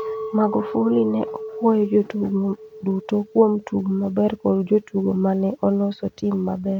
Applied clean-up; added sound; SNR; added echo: none; Chink, clink; 15 dB; none.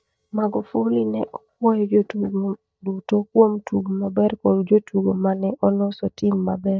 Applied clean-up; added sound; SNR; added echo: neural mask model DeepFilterNet 3.